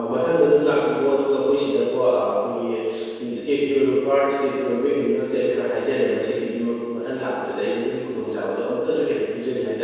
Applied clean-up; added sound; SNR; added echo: none; none; none; reverberation time 1.9 s.